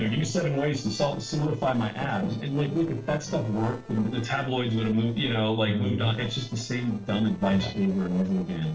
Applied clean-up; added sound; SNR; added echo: neural separator model SepFormer DNS4.